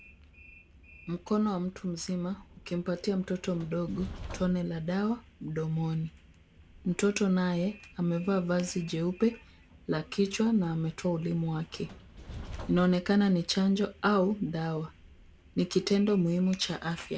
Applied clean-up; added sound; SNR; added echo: none; Train; 19 dB; none.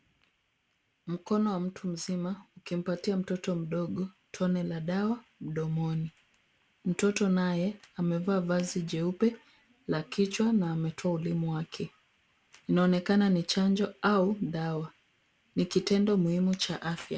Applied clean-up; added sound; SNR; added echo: none; none; none; none.